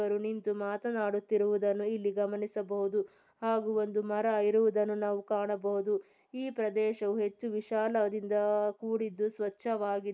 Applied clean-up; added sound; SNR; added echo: neural mask model Resemble Enhance denoiser.